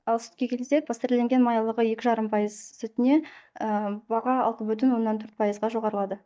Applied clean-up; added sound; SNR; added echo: neural mask model DeepFilterNet 3.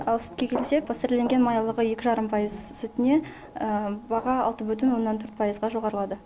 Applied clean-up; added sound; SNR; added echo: none; none; none; none.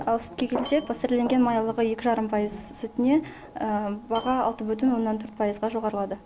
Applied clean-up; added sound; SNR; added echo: none; Dishes, pots, and pans / Glass / Bell; 18 dB; none.